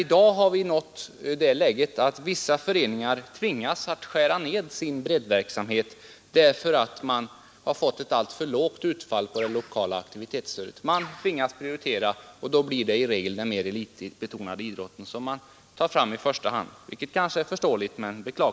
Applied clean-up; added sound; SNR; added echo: none; Bird; 14 dB; none.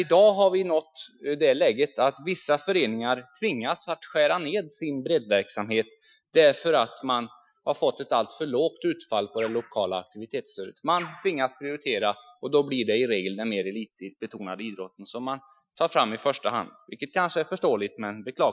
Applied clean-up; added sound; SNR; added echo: classical method Wiener filter.